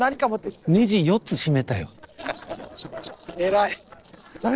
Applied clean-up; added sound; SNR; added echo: neural separator model SepFormer DNS4.